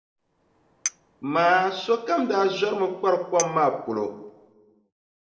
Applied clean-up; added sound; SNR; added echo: none; Chink, clink; 14 dB; reverberation time 0.9 s.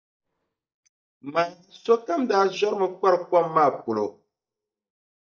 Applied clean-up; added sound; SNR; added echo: neural mask model DeepFilterNet 3.